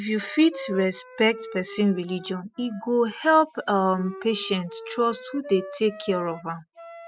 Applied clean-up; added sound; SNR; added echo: classical method spectral subtraction.